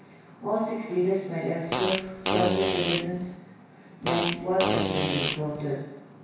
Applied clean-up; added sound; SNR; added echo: none; Fart; 0 dB; reverberation time 1.1 s.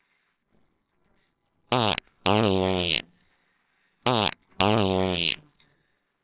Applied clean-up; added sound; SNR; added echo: neural separator model SepFormer WHAMR!.